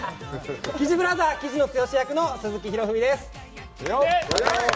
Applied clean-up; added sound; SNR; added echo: none; none; none; none.